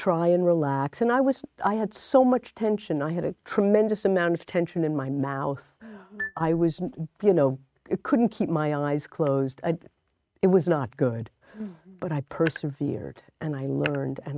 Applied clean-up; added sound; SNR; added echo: neural mask model RNNoise.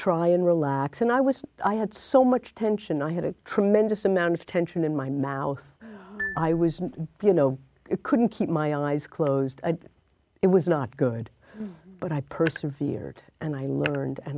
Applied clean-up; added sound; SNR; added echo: none; Marimba, xylophone; 14 dB; none.